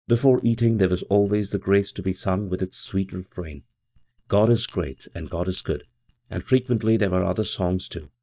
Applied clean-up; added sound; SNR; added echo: neural mask model DeepFilterNet 3.